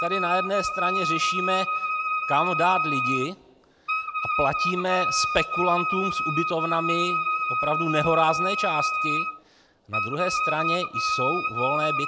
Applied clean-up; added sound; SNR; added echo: none; Wind instrument, woodwind instrument; -1 dB; none.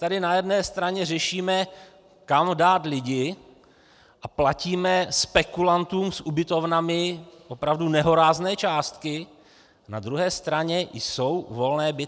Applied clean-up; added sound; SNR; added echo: none; none; none; none.